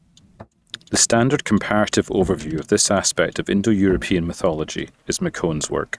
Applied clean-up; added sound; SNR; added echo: neural mask model RNNoise.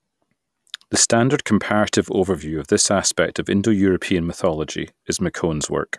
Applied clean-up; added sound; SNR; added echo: none; none; none; none.